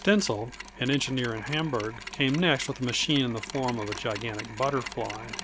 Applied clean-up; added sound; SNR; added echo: none; Mechanisms; 13 dB; none.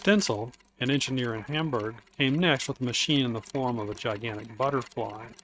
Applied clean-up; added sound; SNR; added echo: neural mask model RNNoise.